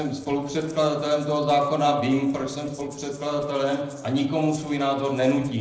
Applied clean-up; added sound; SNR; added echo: neural separator model SepFormer DNS4.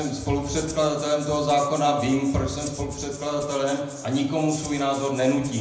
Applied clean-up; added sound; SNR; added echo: none; Rattle (instrument); 17 dB; reverberation time 0.8 s.